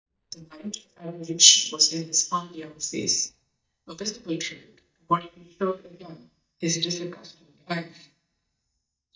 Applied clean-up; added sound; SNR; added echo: neural mask model DeepFilterNet 3.